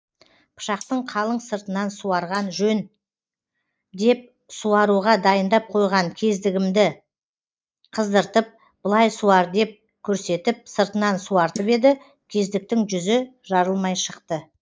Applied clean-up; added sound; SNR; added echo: neural mask model Resemble Enhance denoiser.